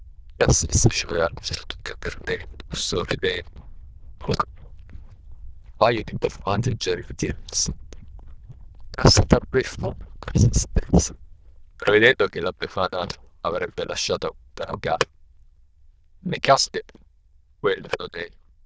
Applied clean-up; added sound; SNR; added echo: neural diffusion model UNIVERSE++.